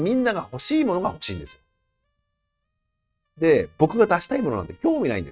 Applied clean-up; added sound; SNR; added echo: neural mask model RNNoise.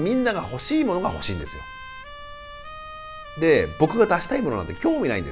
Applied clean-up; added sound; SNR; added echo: none; Trumpet; 17 dB; none.